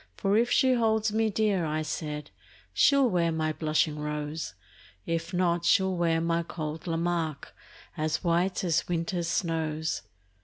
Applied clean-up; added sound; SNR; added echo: none; none; none; none.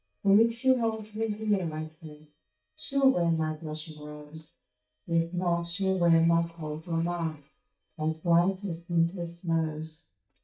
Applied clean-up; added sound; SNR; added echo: neural mask model DeepFilterNet 3.